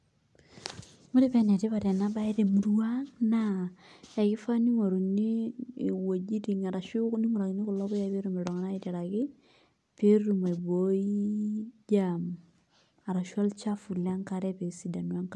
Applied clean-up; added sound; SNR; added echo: none; none; none; none.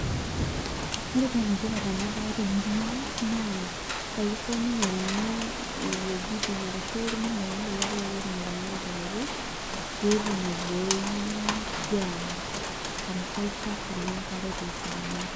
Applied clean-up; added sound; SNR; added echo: none; Rain; 0 dB; none.